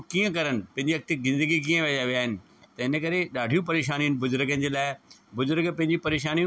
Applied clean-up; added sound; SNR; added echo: none; none; none; none.